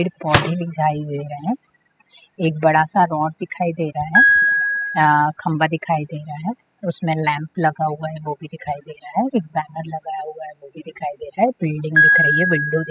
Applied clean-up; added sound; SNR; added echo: classical method spectral subtraction.